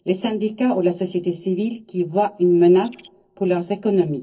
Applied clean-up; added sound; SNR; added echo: neural separator model SepFormer DNS4.